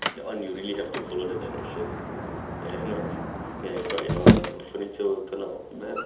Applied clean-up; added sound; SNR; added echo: none; Sliding door; -5 dB; reverberation time 1.2 s.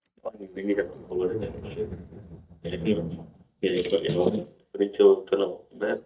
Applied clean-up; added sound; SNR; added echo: neural mask model DeepFilterNet 3.